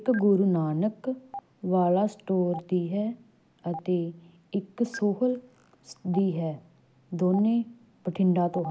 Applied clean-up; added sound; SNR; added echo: none; Stream; 20 dB; none.